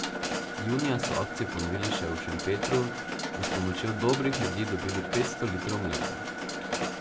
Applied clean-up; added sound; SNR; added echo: none; Mechanisms; 1 dB; none.